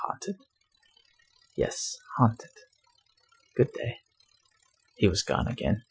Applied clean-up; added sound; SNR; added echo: classical method Wiener filter.